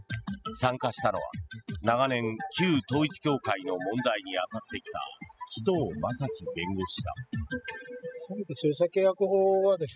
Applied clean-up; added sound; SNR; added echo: classical method spectral subtraction.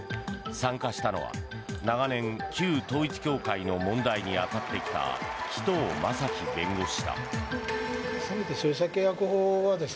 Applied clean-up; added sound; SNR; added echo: none; Applause / Crowd / Cheering; 11 dB; none.